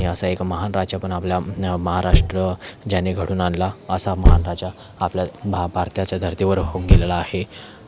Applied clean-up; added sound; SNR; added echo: none; Thump, thud; -1 dB; none.